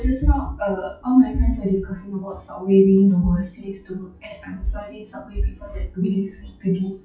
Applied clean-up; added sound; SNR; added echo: classical method WPE with log-MMSE.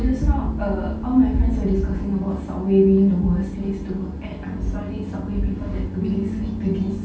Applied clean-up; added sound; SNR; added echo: none; Piano; 10 dB; reverberation time 0.3 s.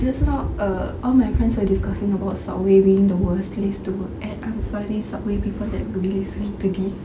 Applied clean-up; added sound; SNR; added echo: none; none; none; none.